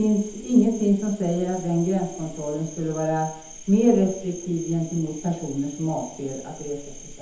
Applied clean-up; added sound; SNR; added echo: none; Cricket; 18 dB; reverberation time 0.8 s.